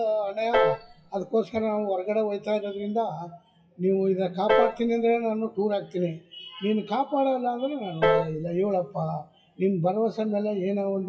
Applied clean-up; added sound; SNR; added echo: classical method WPE with log-MMSE.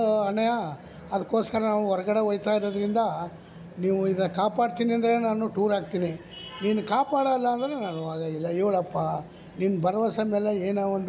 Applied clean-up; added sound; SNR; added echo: none; none; none; none.